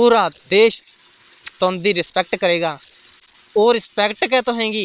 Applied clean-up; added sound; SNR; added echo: neural separator model SepFormer WHAM!.